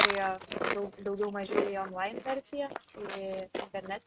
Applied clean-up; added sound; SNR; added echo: neural mask model RNNoise.